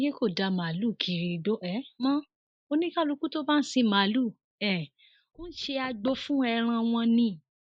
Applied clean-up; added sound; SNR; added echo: neural mask model Resemble Enhance denoiser.